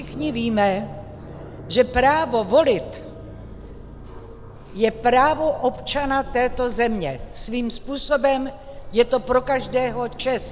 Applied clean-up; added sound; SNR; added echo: none; Aircraft; 13 dB; none.